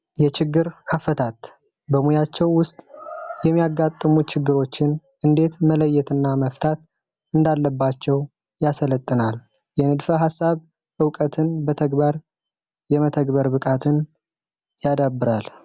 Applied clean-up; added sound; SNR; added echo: none; none; none; none.